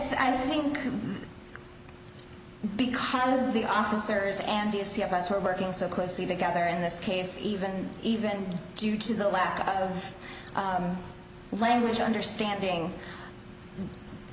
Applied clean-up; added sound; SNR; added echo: none; none; none; none.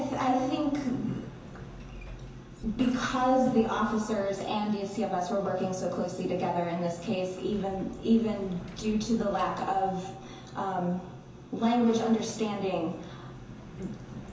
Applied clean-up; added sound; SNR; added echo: none; Sliding door; 18 dB; reverberation time 0.7 s.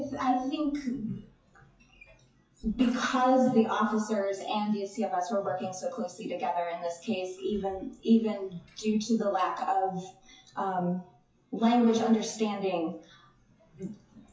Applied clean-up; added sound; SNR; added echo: classical method WPE with log-MMSE.